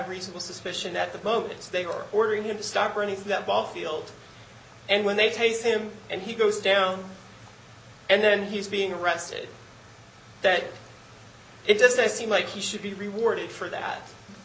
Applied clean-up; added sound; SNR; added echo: none; none; none; none.